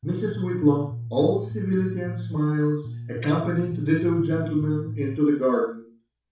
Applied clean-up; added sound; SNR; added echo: none; Bass guitar; 8 dB; reverberation time 0.4 s.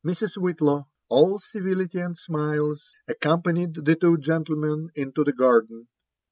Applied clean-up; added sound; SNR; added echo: none; none; none; none.